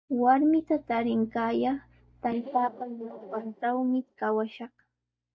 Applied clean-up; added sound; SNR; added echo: neural mask model DeepFilterNet 3.